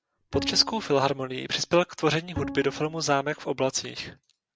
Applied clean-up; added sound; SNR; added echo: none; Bowed string instrument; 12 dB; none.